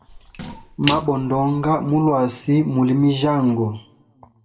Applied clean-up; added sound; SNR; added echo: none; Splash, splatter; 16 dB; reverberation time 0.6 s.